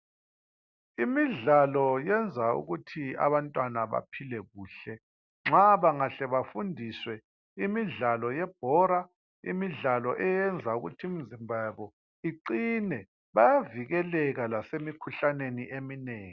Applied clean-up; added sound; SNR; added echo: none; none; none; none.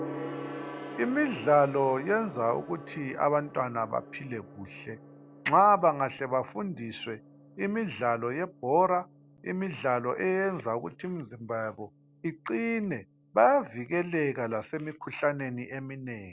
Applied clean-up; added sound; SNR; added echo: none; Gong; 17 dB; none.